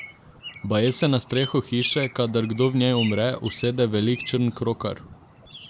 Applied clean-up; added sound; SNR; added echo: none; Bird; 12 dB; none.